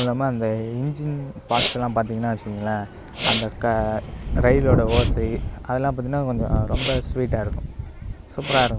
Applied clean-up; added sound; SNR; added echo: none; Respiratory sounds; 11 dB; none.